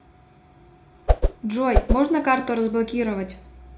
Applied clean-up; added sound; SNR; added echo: none; Whoosh, swoosh, swish; -4 dB; reverberation time 0.3 s.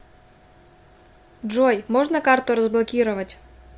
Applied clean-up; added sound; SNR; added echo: none; none; none; none.